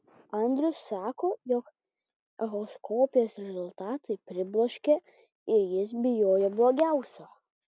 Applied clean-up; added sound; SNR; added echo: none; none; none; none.